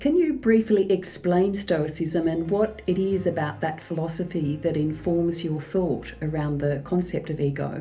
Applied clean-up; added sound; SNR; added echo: none; Piano; 20 dB; reverberation time 0.3 s.